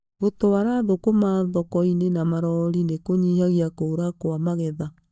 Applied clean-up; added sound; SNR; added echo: neural mask model DeepFilterNet 3.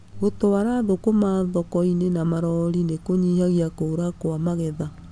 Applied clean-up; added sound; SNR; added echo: none; none; none; none.